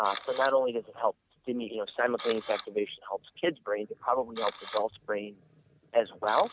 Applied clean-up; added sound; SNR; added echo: none; Camera; 11 dB; none.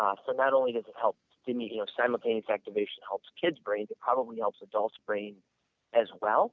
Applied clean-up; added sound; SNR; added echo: none; none; none; none.